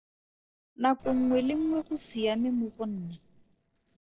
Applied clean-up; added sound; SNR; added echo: neural separator model SepFormer DNS4.